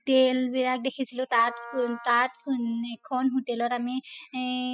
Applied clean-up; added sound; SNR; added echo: classical method spectral subtraction.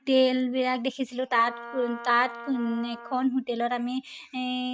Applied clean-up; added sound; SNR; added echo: neural mask model RNNoise.